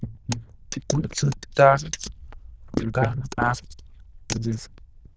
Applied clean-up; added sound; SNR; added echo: neural diffusion model UNIVERSE++.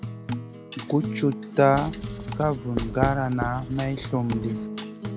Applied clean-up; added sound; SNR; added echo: none; Writing + Acoustic guitar; 6 dB; none.